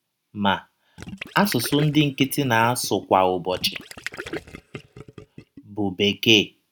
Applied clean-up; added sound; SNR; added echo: none; Gurgling; 14 dB; none.